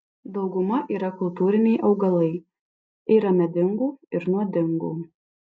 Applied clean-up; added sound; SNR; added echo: none; none; none; none.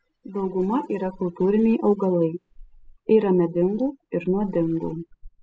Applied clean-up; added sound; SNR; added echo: classical method spectral subtraction.